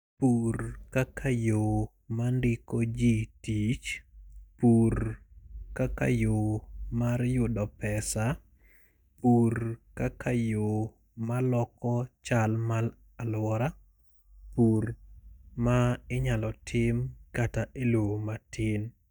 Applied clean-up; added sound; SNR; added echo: neural mask model DeepFilterNet 3.